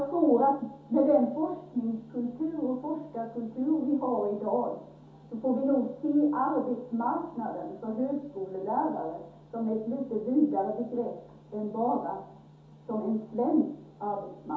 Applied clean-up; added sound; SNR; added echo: none; none; none; reverberation time 0.5 s.